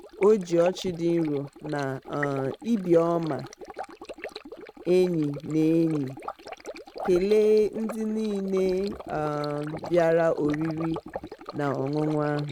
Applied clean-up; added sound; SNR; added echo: neural mask model RNNoise.